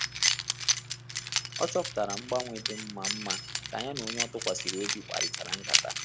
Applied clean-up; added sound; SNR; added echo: none; Keys jangling; -4 dB; none.